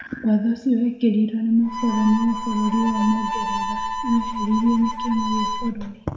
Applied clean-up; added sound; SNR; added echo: none; Harmonica; 7 dB; reverberation time 1.0 s.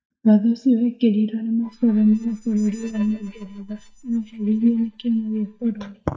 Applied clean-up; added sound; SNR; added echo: neural mask model DeepFilterNet 3.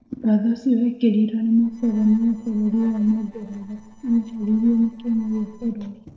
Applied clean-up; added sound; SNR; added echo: neural separator model SepFormer DNS4.